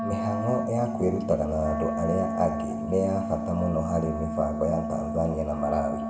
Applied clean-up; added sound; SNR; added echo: none; Wind instrument, woodwind instrument; 3 dB; reverberation time 1.9 s.